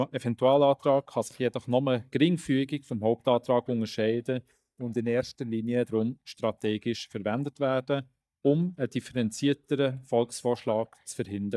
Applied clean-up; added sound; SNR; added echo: neural mask model DeepFilterNet 3.